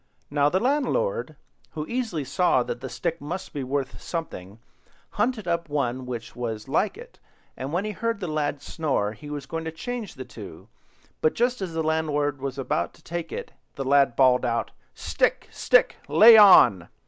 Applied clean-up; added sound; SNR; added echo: none; none; none; none.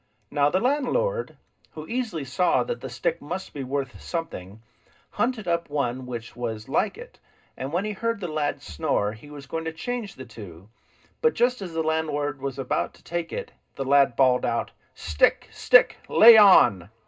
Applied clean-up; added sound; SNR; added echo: none; none; none; reverberation time 0.2 s.